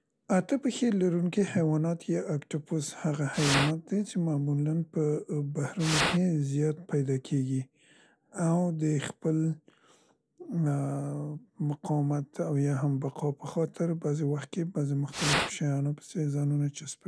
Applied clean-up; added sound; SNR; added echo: none; Fire; -1 dB; none.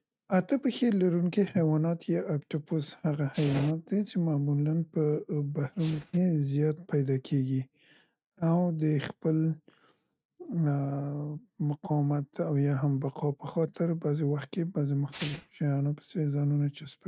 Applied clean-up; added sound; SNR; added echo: neural mask model RNNoise.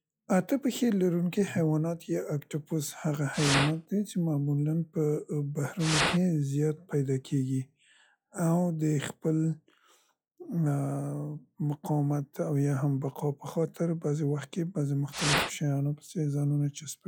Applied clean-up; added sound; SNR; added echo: classical method log-MMSE.